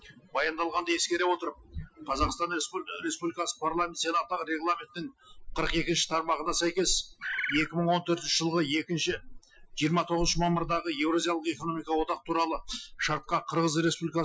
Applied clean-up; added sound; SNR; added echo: classical method Wiener filter.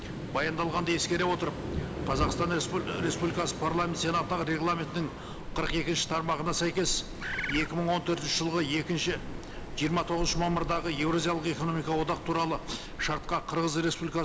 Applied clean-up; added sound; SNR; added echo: none; Bird + Waves, surf; 7 dB; none.